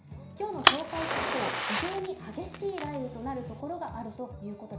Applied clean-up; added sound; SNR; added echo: none; Fire; -4 dB; reverberation time 0.5 s.